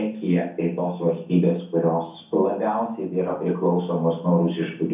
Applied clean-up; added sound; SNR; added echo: none; none; none; reverberation time 0.6 s.